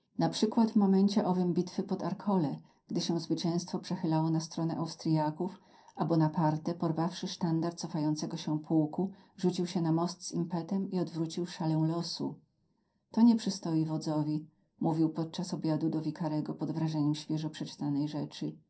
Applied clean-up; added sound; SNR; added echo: none; none; none; reverberation time 0.3 s.